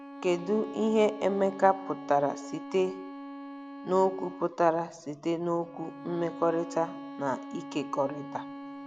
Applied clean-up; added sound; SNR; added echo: none; Bowed string instrument; 12 dB; none.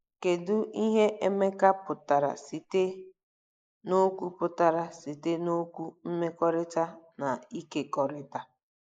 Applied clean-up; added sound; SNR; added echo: neural mask model Resemble Enhance denoiser.